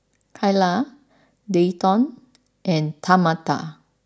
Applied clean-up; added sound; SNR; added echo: none; none; none; none.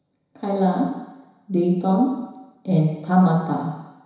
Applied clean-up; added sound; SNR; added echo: none; none; none; reverberation time 1.0 s.